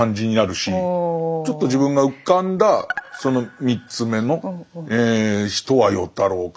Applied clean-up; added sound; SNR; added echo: none; none; none; none.